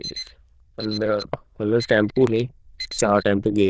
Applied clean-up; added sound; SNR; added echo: neural diffusion model UNIVERSE++.